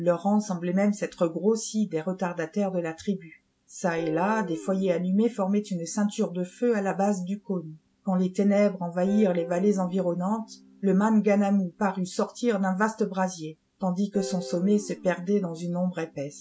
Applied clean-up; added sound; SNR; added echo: none; Guitar; 19 dB; none.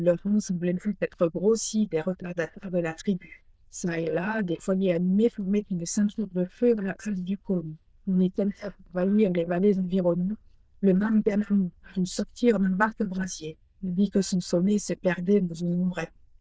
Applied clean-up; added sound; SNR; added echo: neural diffusion model UNIVERSE++.